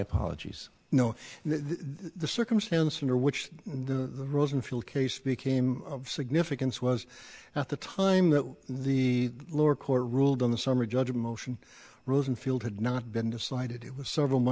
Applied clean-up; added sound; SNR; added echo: none; none; none; none.